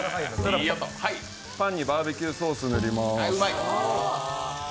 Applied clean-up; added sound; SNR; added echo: none; Bowed string instrument; 10 dB; none.